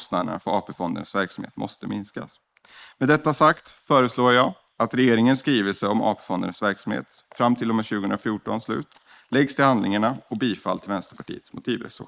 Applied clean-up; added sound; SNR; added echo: neural mask model Resemble Enhance denoiser.